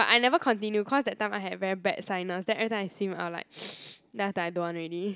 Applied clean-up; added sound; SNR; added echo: none; none; none; none.